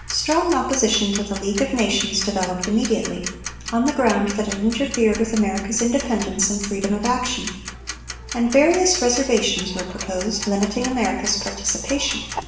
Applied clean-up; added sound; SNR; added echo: none; Tick-tock; 11 dB; reverberation time 0.9 s.